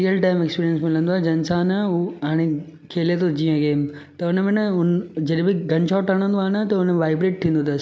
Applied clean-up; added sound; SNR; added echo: none; none; none; none.